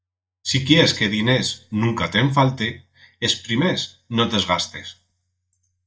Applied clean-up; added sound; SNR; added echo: neural mask model DeepFilterNet 3.